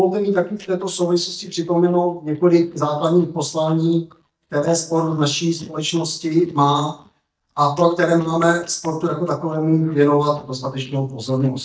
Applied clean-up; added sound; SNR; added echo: neural mask model DeepFilterNet 3.